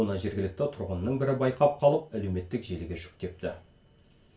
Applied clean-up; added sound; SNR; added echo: none; none; none; reverberation time 0.3 s.